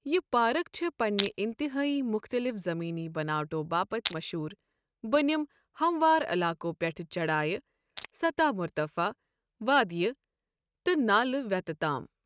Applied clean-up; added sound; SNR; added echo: neural mask model RNNoise.